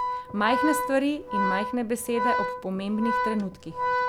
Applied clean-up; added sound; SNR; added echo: none; Organ; 1 dB; none.